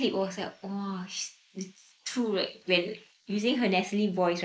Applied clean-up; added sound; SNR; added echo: neural mask model Resemble Enhance denoiser.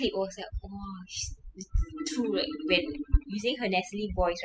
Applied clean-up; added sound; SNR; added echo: classical method spectral subtraction.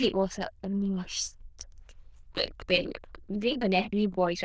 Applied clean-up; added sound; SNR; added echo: neural diffusion model UNIVERSE++.